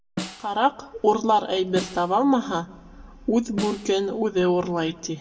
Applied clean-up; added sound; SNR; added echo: none; Snare drum; 15 dB; reverberation time 0.9 s.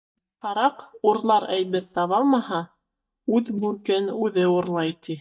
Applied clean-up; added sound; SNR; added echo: neural mask model DeepFilterNet 3.